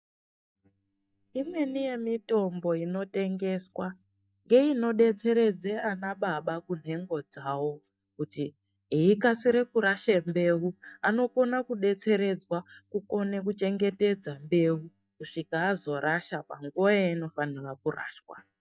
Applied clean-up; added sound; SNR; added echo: neural mask model DeepFilterNet 3.